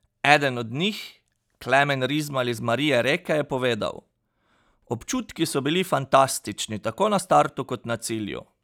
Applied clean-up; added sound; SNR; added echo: none; none; none; none.